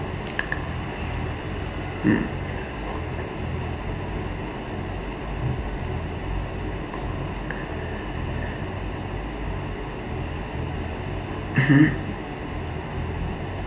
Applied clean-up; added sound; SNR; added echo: none; Bass guitar; 7 dB; reverberation time 1.4 s.